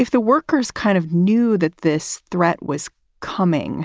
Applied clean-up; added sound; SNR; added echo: none; none; none; none.